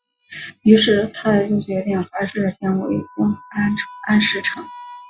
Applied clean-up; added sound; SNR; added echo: classical method Wiener filter.